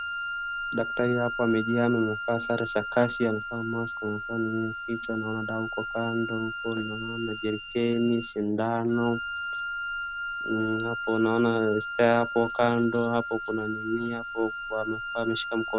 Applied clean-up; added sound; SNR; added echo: none; Wind instrument, woodwind instrument; 6 dB; none.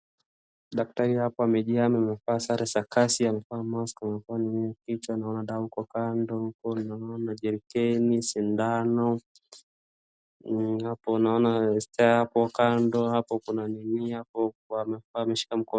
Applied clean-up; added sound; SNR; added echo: none; none; none; none.